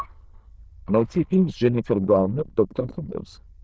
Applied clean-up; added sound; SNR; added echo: neural diffusion model UNIVERSE++.